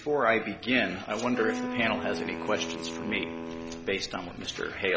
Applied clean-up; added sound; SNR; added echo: none; Wind instrument, woodwind instrument; 7 dB; none.